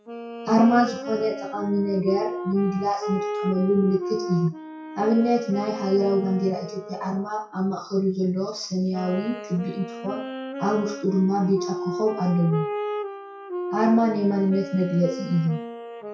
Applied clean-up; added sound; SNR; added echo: classical method WPE with log-MMSE.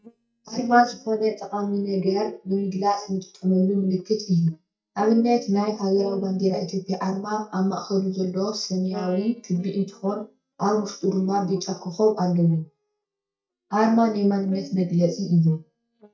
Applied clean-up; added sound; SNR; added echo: neural mask model DeepFilterNet 3.